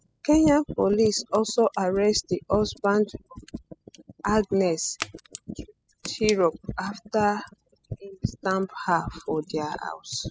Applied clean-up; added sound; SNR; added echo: classical method spectral subtraction.